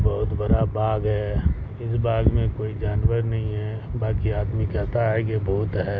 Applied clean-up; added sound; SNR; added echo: none; none; none; none.